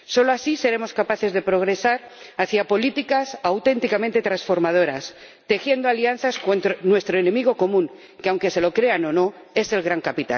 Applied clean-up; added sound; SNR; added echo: none; none; none; none.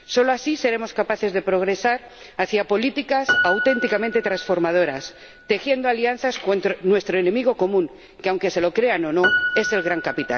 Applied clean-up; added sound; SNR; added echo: none; Piano; 8 dB; none.